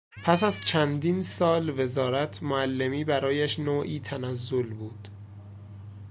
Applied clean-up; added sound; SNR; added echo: none; Cat; 16 dB; none.